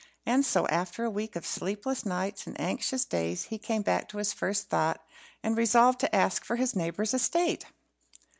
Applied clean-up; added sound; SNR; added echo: none; none; none; none.